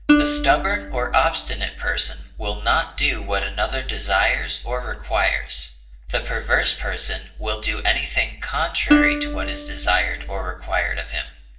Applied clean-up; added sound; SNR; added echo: none; Plucked string instrument; 2 dB; reverberation time 0.4 s.